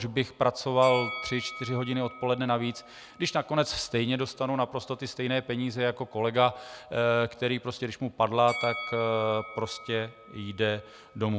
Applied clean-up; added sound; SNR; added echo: none; Bell; 15 dB; none.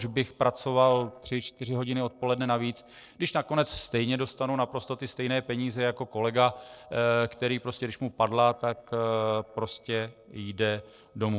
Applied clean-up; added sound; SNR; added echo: neural separator model SepFormer DNS4.